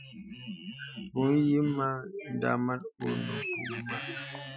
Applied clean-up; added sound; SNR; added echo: classical method Wiener filter.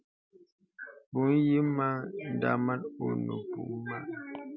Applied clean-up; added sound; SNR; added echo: none; none; none; none.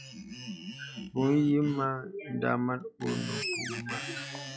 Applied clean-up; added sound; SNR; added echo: classical method log-MMSE.